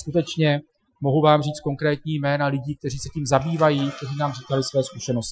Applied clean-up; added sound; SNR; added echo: classical method Wiener filter.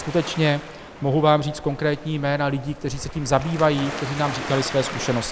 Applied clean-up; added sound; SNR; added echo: none; Waves, surf; 11 dB; none.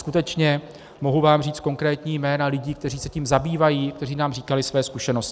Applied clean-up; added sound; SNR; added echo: none; none; none; none.